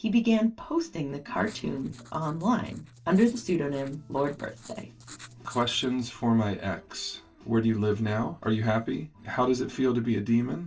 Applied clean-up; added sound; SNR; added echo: neural separator model SepFormer DNS4.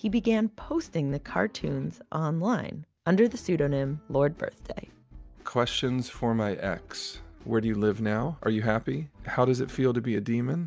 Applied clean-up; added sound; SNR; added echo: none; none; none; none.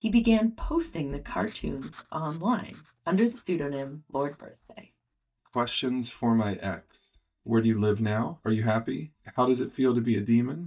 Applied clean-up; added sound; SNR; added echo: neural mask model DeepFilterNet 3.